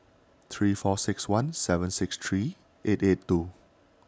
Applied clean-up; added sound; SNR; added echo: none; none; none; none.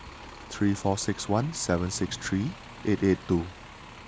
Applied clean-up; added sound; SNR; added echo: none; Bus; 15 dB; none.